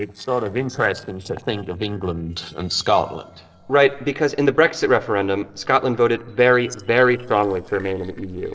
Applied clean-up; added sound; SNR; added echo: neural separator model SepFormer DNS4.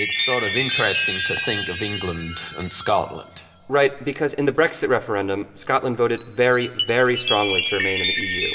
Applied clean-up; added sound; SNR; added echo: none; Chime; 1 dB; reverberation time 2.6 s.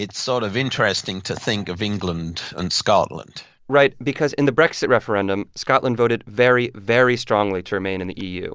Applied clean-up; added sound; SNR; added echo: none; none; none; none.